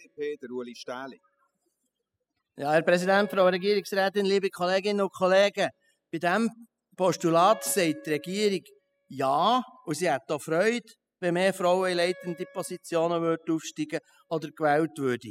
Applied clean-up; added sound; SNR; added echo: classical method spectral subtraction.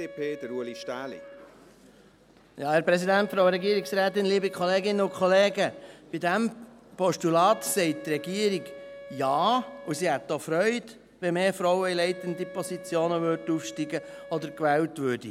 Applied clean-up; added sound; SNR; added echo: none; Wind instrument, woodwind instrument; 18 dB; none.